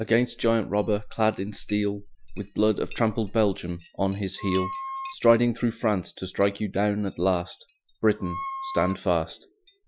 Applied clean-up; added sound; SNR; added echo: classical method Wiener filter.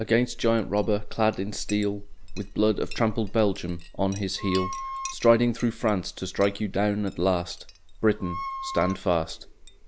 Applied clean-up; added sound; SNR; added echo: none; Chink, clink + Wind instrument, woodwind instrument; 11 dB; none.